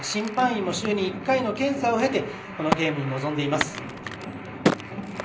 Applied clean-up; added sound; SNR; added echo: none; Crack; 6 dB; reverberation time 0.5 s.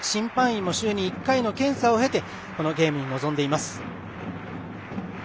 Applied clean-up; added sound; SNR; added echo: none; none; none; none.